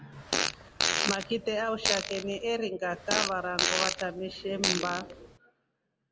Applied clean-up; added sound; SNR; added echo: none; Fart; -1 dB; none.